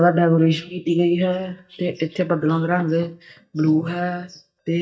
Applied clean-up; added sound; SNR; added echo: neural mask model DeepFilterNet 3.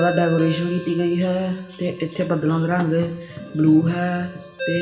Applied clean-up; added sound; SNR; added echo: none; Ringtone; 13 dB; reverberation time 0.8 s.